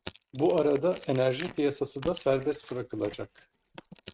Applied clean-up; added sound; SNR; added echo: neural mask model RNNoise.